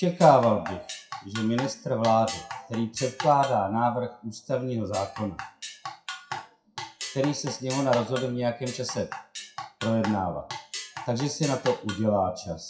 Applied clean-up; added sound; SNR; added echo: classical method WPE with log-MMSE.